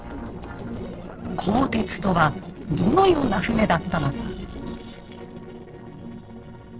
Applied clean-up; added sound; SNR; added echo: neural separator model SepFormer DNS4.